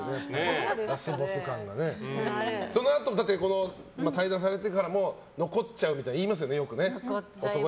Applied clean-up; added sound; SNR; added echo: none; none; none; none.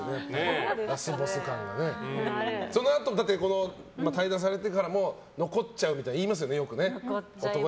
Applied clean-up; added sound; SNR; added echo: none; Wind instrument, woodwind instrument; 15 dB; none.